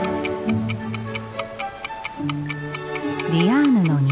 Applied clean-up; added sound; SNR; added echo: none; Tick-tock; 13 dB; none.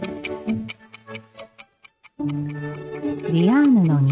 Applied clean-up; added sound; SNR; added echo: neural mask model RNNoise.